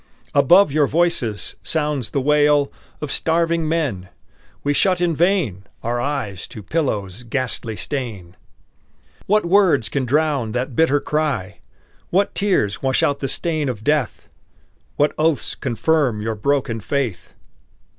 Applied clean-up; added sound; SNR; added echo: none; none; none; none.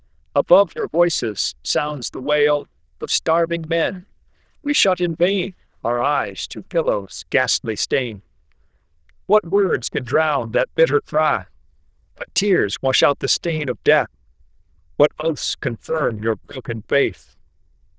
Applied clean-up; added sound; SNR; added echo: neural diffusion model UNIVERSE++.